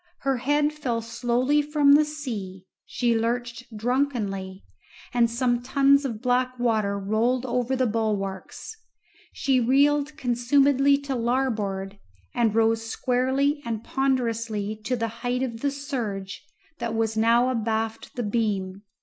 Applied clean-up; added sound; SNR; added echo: none; none; none; none.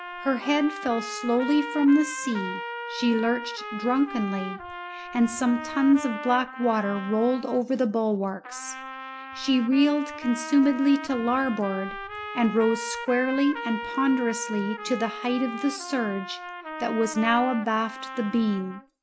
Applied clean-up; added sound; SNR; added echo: none; Trumpet; 11 dB; none.